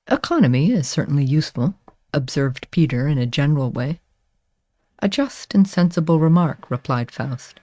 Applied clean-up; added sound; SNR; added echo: neural mask model RNNoise.